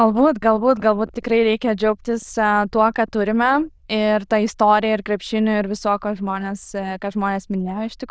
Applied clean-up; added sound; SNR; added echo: neural diffusion model UNIVERSE++.